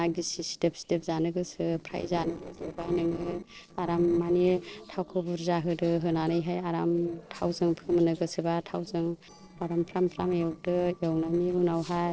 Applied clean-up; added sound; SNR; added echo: neural separator model SepFormer DNS4.